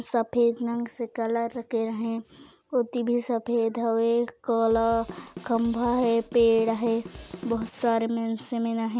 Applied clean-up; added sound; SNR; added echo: none; Drum / Drum kit; 16 dB; none.